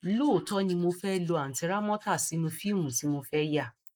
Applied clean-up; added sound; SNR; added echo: neural mask model Resemble Enhance denoiser.